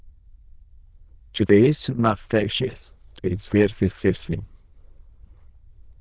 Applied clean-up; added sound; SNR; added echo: neural diffusion model UNIVERSE++.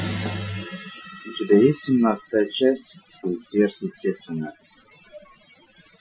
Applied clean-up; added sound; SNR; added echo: classical method Wiener filter.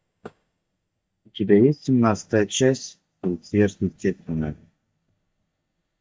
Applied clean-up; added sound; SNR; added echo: neural mask model DeepFilterNet 3.